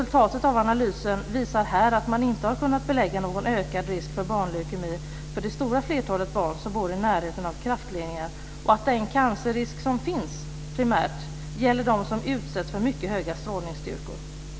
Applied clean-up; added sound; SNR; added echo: none; none; none; none.